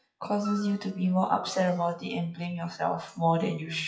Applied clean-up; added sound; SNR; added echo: classical method WPE with log-MMSE.